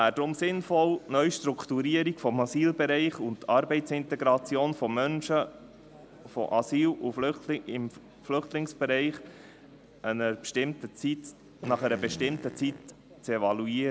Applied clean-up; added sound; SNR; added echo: none; Fart; 14 dB; none.